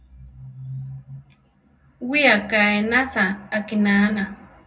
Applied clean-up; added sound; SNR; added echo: none; none; none; reverberation time 0.3 s.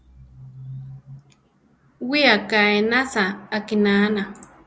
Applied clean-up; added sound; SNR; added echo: none; none; none; none.